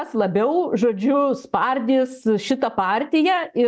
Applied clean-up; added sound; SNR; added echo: none; none; none; none.